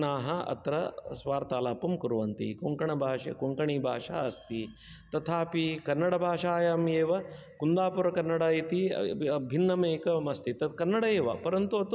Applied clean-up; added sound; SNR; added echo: none; none; none; none.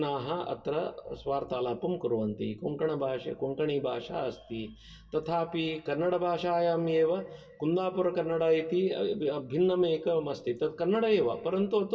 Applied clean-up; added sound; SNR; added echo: none; none; none; reverberation time 0.2 s.